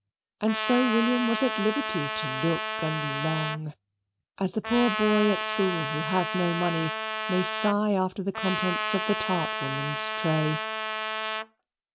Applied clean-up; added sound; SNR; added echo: none; Trumpet; 3 dB; none.